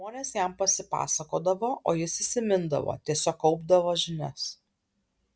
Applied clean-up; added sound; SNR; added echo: none; none; none; none.